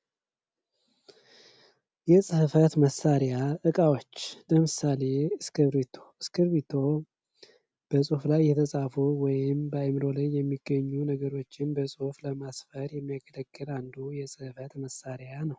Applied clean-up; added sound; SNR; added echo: none; none; none; none.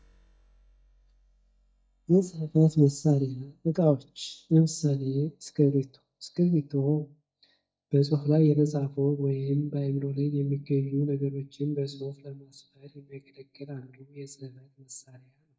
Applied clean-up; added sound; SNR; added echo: neural mask model DeepFilterNet 3.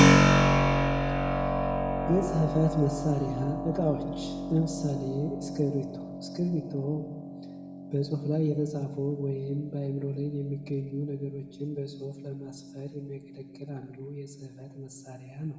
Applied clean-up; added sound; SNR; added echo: none; Keyboard (musical); -2 dB; reverberation time 1.0 s.